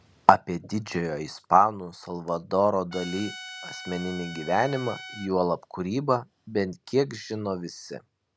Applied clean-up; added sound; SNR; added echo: none; Trumpet; 14 dB; none.